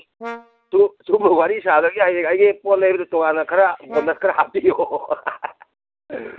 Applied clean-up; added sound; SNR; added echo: none; Brass instrument; 20 dB; none.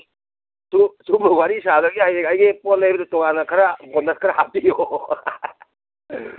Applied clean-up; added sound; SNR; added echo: none; none; none; none.